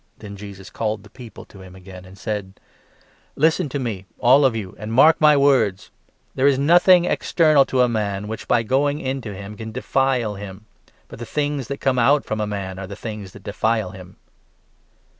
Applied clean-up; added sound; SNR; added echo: none; none; none; none.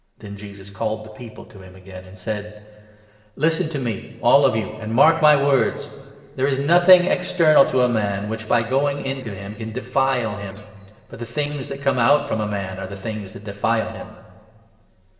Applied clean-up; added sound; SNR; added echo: neural separator model SepFormer DNS4.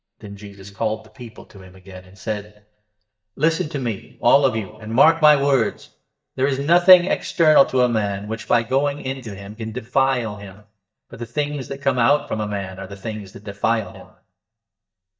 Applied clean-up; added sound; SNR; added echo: neural mask model DeepFilterNet 3.